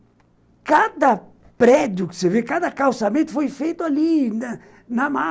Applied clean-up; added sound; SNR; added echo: none; none; none; none.